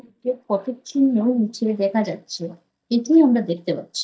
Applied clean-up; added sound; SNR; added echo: neural mask model DeepFilterNet 3.